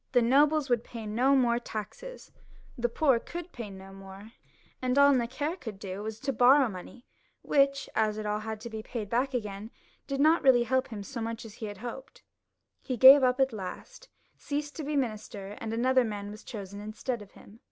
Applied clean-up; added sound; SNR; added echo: none; none; none; none.